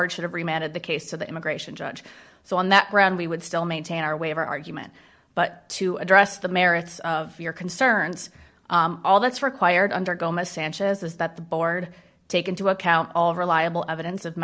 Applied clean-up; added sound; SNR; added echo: none; none; none; none.